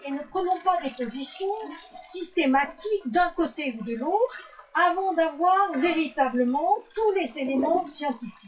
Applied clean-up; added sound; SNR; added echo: classical method WPE with log-MMSE.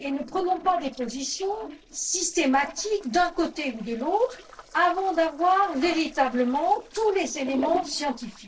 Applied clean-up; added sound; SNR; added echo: neural separator model SepFormer DNS4.